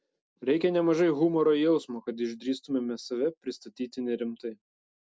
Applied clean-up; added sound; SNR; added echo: none; none; none; none.